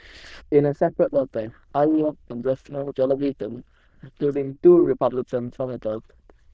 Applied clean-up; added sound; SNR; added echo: neural diffusion model UNIVERSE++.